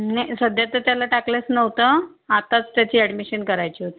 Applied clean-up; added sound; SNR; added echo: none; none; none; none.